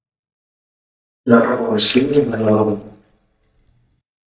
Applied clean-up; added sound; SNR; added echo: neural mask model DeepFilterNet 3.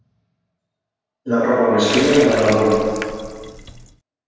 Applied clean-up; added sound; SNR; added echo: none; Water tap, faucet; 10 dB; reverberation time 1.9 s.